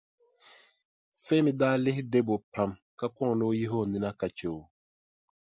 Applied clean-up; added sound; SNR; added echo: none; none; none; none.